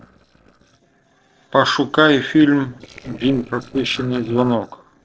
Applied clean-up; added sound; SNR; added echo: neural separator model SepFormer DNS4.